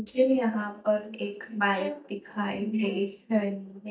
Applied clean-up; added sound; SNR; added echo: neural mask model DeepFilterNet 3.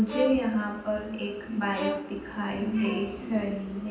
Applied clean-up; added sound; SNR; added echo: none; Bowed string instrument; 9 dB; reverberation time 0.9 s.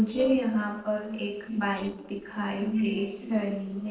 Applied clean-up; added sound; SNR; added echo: neural separator model SepFormer DNS4.